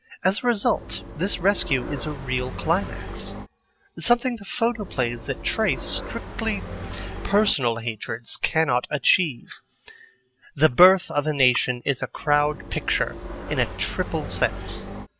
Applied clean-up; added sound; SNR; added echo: none; Motorcycle; 9 dB; none.